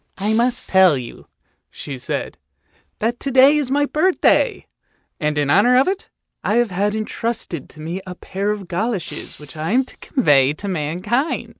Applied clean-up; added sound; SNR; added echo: none; Shatter; 17 dB; none.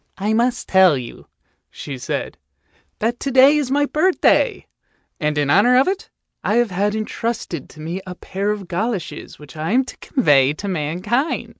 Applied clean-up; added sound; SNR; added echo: none; none; none; none.